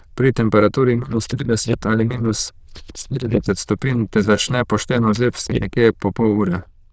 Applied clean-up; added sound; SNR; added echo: neural diffusion model UNIVERSE++.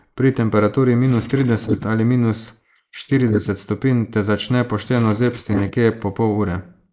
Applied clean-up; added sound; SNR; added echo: neural mask model Resemble Enhance denoiser.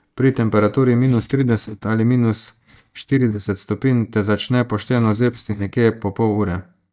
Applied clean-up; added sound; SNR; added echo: neural mask model DeepFilterNet 3.